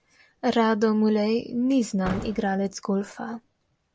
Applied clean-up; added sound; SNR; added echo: none; Slam / Car; 17 dB; none.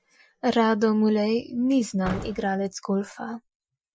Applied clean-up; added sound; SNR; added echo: classical method Wiener filter.